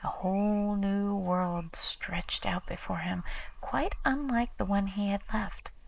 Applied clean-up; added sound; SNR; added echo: neural mask model Resemble Enhance denoiser.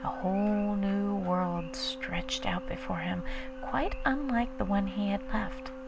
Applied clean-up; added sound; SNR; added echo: none; Organ; 12 dB; none.